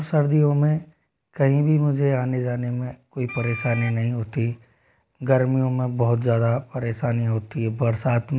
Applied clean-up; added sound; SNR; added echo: none; Wind instrument, woodwind instrument; 14 dB; none.